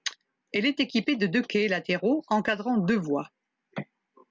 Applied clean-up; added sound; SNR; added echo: none; none; none; none.